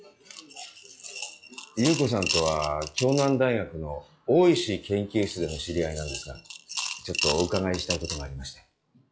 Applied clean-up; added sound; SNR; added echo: classical method log-MMSE.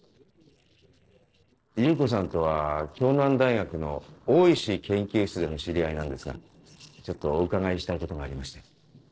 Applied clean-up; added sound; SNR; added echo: neural separator model SepFormer DNS4.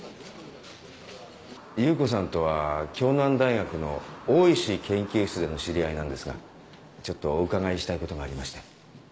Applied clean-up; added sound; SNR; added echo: none; none; none; none.